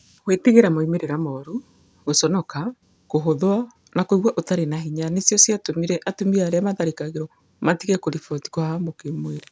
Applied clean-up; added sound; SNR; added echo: none; none; none; none.